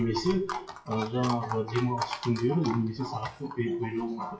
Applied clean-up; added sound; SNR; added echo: classical method WPE with log-MMSE.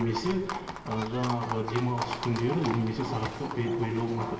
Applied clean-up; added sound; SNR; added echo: none; Livestock, farm animals, working animals; 8 dB; reverberation time 0.8 s.